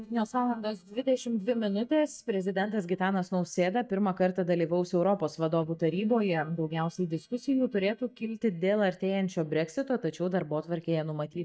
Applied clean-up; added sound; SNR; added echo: neural mask model DeepFilterNet 3.